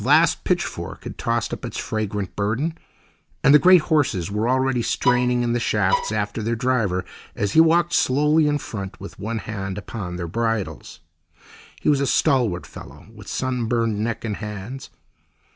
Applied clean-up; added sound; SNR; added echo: none; Bowed string instrument; 4 dB; none.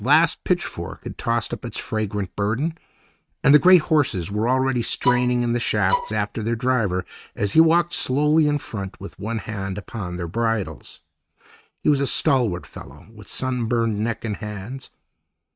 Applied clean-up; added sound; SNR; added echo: neural mask model RNNoise.